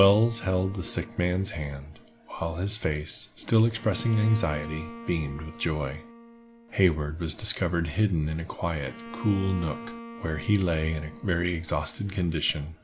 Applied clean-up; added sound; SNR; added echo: none; Bowed string instrument; 17 dB; none.